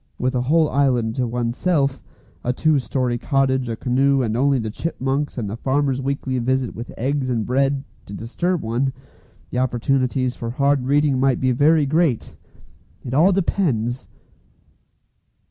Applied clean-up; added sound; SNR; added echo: none; none; none; none.